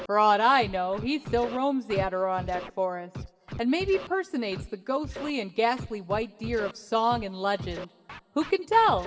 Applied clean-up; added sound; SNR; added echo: none; Scratching (performance technique); 13 dB; reverberation time 1.9 s.